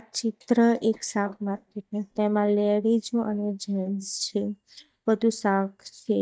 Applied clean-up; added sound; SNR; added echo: neural mask model DeepFilterNet 3.